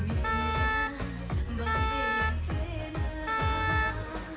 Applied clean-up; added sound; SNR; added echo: none; Wind instrument, woodwind instrument; 1 dB; reverberation time 2.2 s.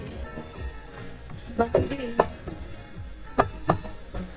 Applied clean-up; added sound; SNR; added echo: neural mask model DeepFilterNet 3.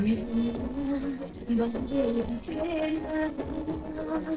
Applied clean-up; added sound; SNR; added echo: neural separator model SepFormer DNS4.